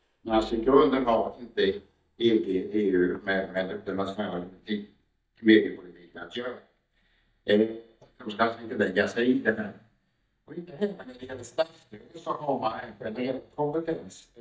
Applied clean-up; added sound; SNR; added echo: neural mask model DeepFilterNet 3.